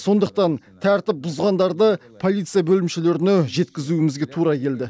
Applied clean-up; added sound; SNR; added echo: none; none; none; none.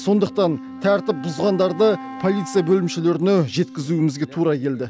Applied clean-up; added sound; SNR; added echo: none; Wind instrument, woodwind instrument; 15 dB; none.